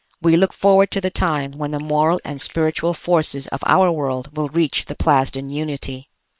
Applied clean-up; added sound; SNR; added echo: neural separator model SepFormer WHAM!.